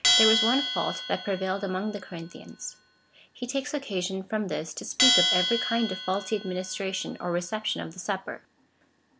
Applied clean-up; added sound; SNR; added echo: none; Bell; 0 dB; none.